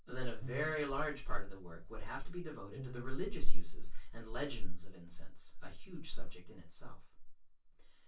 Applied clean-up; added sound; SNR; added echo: none; Buzz; 12 dB; reverberation time 0.1 s.